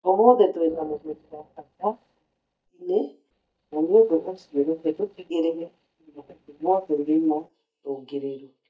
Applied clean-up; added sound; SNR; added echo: neural mask model DeepFilterNet 3.